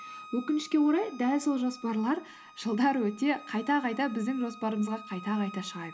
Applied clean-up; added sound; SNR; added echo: none; Bowed string instrument; 19 dB; none.